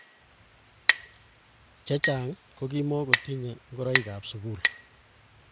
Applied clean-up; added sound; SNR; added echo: none; Chink, clink; -1 dB; none.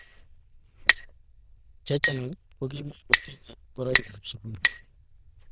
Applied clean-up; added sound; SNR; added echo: neural diffusion model UNIVERSE++.